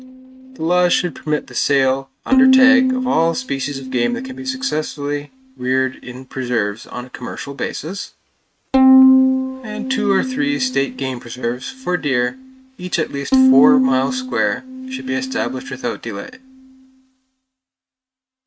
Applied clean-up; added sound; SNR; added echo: neural mask model RNNoise.